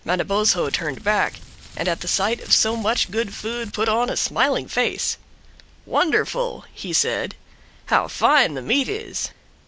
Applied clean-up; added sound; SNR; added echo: none; Crumpling, crinkling; 18 dB; none.